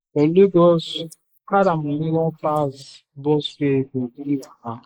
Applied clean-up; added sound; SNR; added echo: neural mask model Resemble Enhance denoiser.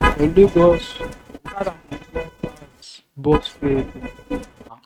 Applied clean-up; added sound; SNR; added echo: neural mask model RNNoise.